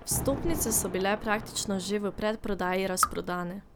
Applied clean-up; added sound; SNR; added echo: none; Thunder + Raindrop / Drip; 7 dB; none.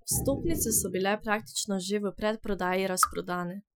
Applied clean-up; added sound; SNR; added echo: classical method Wiener filter.